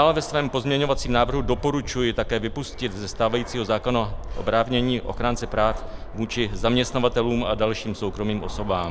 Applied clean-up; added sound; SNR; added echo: none; Fixed-wing aircraft, airplane; 8 dB; none.